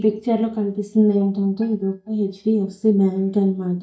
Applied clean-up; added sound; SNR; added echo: neural mask model DeepFilterNet 3.